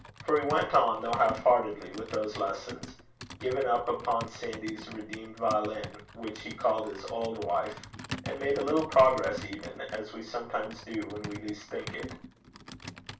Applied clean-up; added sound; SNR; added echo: none; Computer keyboard; 14 dB; reverberation time 0.3 s.